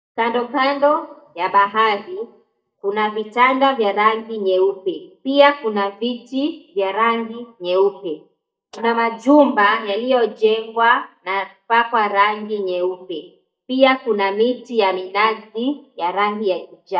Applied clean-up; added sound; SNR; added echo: neural mask model DeepFilterNet 3.